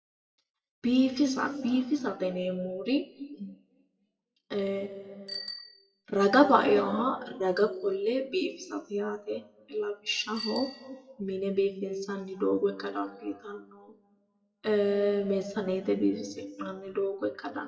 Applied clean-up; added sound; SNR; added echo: classical method WPE with log-MMSE.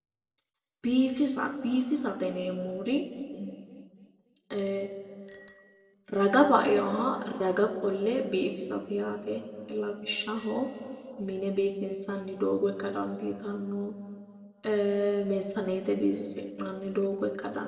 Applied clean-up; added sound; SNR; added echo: none; Bicycle bell; 18 dB; reverberation time 1.8 s.